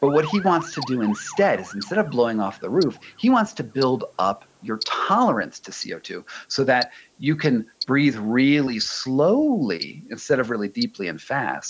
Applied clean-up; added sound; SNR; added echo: none; Motor vehicle (road) / Siren + Tick-tock; 17 dB; none.